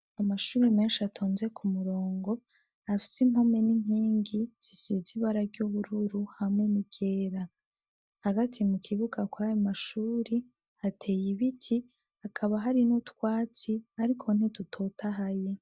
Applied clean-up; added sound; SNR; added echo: neural mask model DeepFilterNet 3.